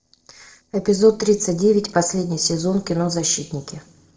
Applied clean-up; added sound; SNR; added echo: neural separator model SepFormer DNS4.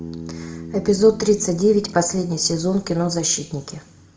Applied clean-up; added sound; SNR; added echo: none; Bass guitar; 16 dB; reverberation time 0.7 s.